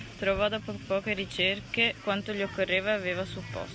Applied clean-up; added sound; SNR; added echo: none; none; none; none.